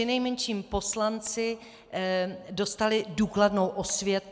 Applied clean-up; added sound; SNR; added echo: none; none; none; none.